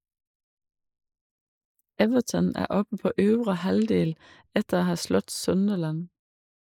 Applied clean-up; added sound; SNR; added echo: neural mask model Resemble Enhance denoiser.